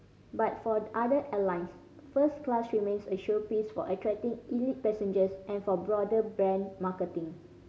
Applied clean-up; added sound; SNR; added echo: none; none; none; none.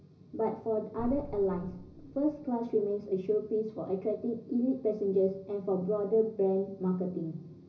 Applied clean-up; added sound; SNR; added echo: none; Drum; 16 dB; reverberation time 0.5 s.